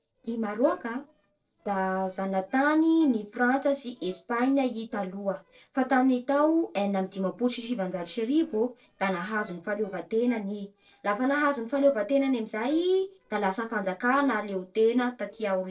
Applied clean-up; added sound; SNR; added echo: neural separator model SepFormer DNS4.